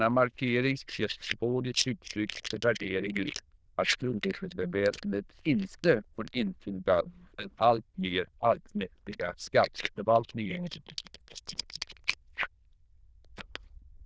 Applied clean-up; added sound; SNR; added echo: neural diffusion model UNIVERSE++.